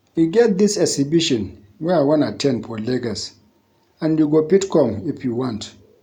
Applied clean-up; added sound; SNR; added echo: none; none; none; none.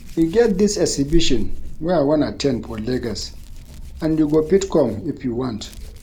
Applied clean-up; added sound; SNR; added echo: none; Hands; 6 dB; none.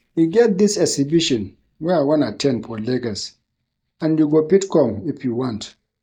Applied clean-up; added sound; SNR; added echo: neural mask model DeepFilterNet 3.